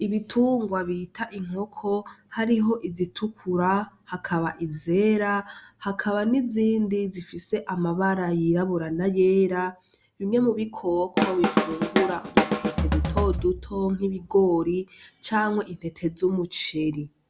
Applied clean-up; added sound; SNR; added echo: none; Drum kit; 0 dB; none.